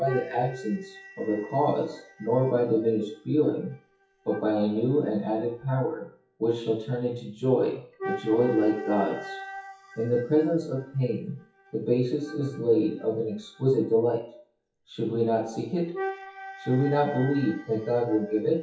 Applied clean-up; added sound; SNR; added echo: classical method WPE with log-MMSE.